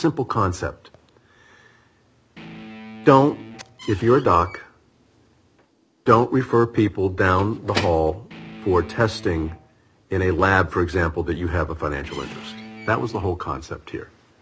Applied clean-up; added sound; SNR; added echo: none; Guitar + Squeak / Slam / Wood; 17 dB; none.